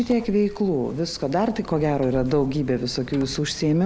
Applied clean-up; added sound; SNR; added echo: none; Squeak; 17 dB; none.